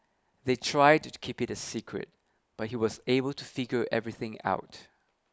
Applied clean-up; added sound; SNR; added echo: none; none; none; none.